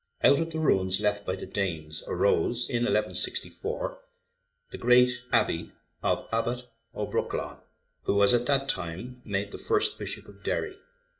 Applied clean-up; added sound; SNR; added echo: neural mask model DeepFilterNet 3.